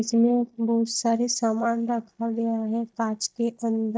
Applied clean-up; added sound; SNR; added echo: neural mask model DeepFilterNet 3.